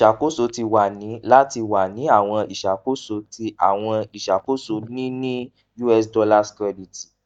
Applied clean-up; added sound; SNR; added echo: neural mask model DeepFilterNet 3.